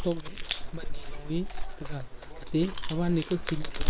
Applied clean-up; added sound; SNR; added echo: neural separator model SepFormer WHAM!.